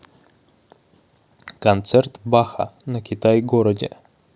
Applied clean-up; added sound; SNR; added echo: none; none; none; none.